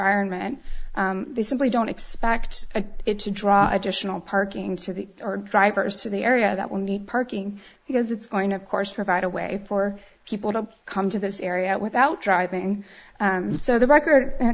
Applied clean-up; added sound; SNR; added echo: neural mask model Resemble Enhance denoiser.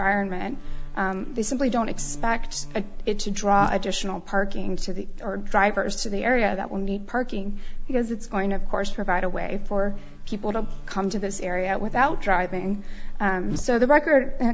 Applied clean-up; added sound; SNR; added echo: none; Buzz; 2 dB; none.